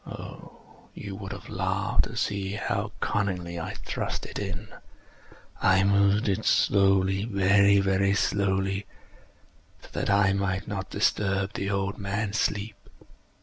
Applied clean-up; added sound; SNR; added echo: none; none; none; none.